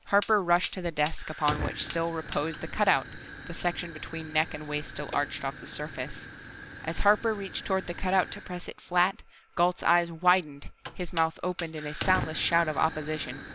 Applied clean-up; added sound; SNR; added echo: none; Fire; 5 dB; none.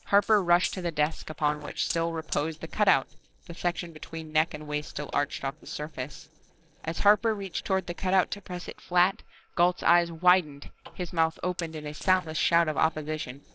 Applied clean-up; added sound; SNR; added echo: neural separator model SepFormer DNS4.